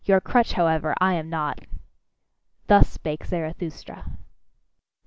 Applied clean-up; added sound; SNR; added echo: none; none; none; none.